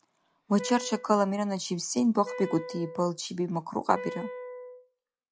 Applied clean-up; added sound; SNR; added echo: classical method log-MMSE.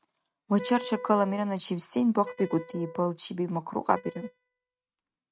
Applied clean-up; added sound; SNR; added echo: neural mask model RNNoise.